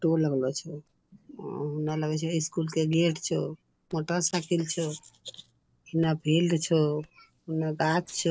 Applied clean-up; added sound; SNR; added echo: neural separator model SepFormer DNS4.